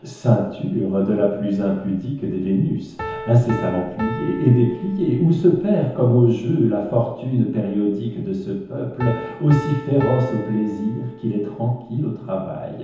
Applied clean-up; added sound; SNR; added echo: none; Piano; 16 dB; reverberation time 1.0 s.